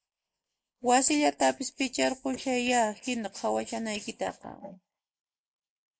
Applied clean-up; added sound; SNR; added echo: neural mask model Resemble Enhance denoiser.